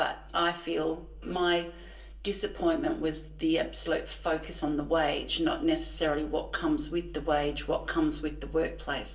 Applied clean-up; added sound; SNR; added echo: none; none; none; reverberation time 0.2 s.